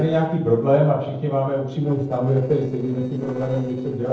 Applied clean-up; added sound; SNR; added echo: neural separator model SepFormer DNS4.